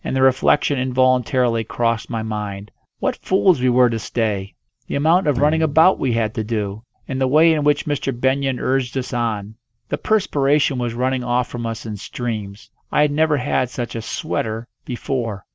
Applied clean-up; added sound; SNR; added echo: none; Guitar; 12 dB; none.